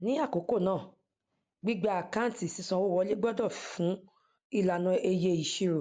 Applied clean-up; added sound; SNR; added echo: none; none; none; none.